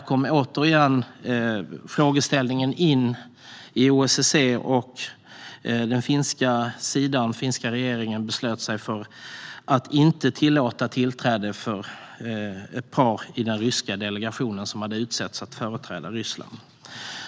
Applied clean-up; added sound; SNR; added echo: none; none; none; none.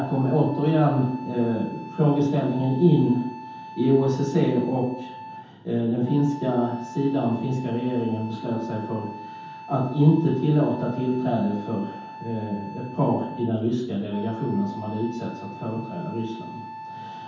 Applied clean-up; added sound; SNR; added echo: none; Wind instrument, woodwind instrument; 15 dB; reverberation time 0.9 s.